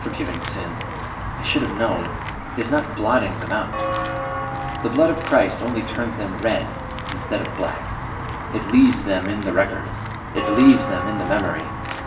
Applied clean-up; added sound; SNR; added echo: none; Walk, footsteps / Bell; 5 dB; reverberation time 0.8 s.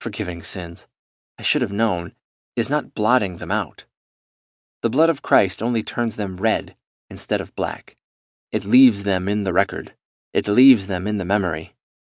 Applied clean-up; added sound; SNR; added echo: none; none; none; none.